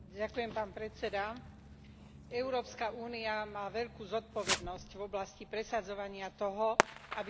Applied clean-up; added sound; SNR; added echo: none; Fireworks; 4 dB; none.